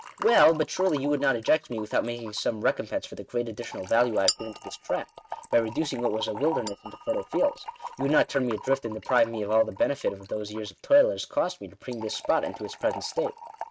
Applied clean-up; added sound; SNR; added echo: neural mask model RNNoise.